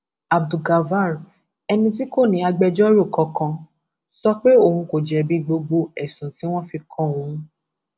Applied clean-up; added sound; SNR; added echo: none; none; none; none.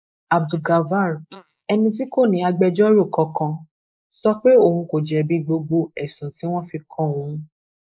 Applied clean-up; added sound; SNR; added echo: neural mask model Resemble Enhance denoiser.